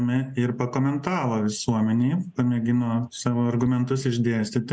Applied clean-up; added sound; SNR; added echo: none; none; none; none.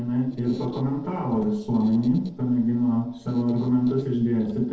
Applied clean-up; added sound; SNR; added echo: neural separator model SepFormer DNS4.